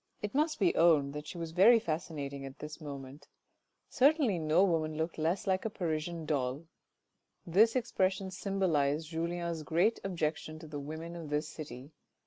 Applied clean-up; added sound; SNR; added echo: none; none; none; none.